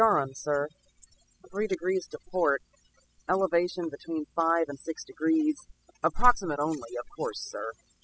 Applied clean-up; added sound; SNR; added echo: classical method spectral subtraction.